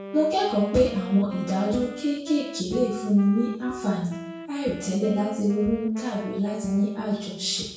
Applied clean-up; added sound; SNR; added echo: none; Wind instrument, woodwind instrument; 13 dB; reverberation time 0.6 s.